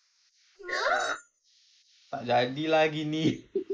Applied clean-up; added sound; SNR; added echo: neural mask model Resemble Enhance denoiser.